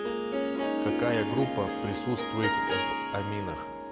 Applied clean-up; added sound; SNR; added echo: none; Harp; -2 dB; none.